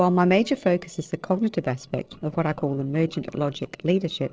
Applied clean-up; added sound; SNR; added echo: neural separator model SepFormer DNS4.